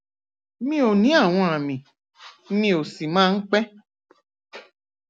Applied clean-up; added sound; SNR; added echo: none; none; none; none.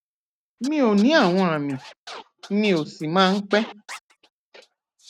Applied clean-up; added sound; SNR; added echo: neural mask model RNNoise.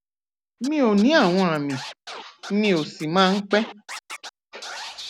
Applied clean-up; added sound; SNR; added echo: none; Scratching (performance technique); 16 dB; none.